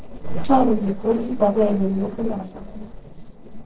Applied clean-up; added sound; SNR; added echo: neural separator model SepFormer DNS4.